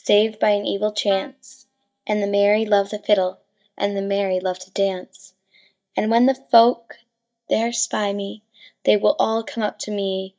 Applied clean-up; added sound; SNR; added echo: neural mask model DeepFilterNet 3.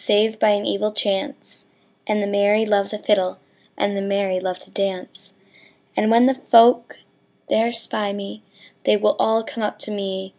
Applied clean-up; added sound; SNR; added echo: none; none; none; none.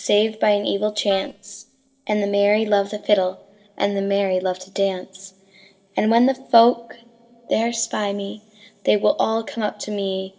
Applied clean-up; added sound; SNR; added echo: neural separator model SepFormer DNS4.